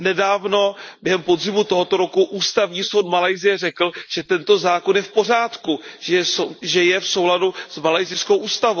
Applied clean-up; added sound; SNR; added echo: neural mask model Resemble Enhance denoiser.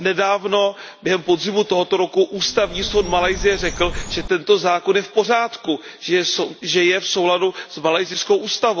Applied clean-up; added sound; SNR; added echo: none; Bird; 10 dB; none.